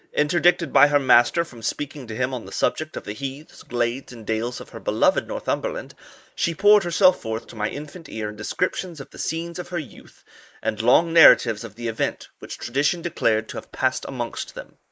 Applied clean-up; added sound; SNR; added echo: neural mask model Resemble Enhance denoiser.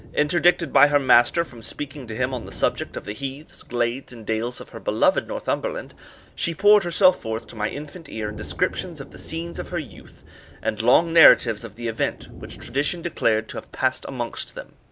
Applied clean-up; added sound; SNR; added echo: none; Thunder; 19 dB; none.